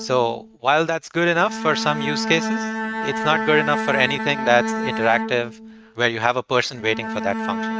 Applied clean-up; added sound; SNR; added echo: neural mask model RNNoise.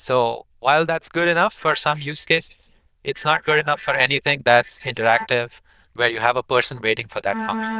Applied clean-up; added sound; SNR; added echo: neural diffusion model UNIVERSE++.